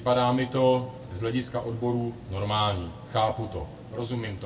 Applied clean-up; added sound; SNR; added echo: none; Tick-tock; 16 dB; reverberation time 0.2 s.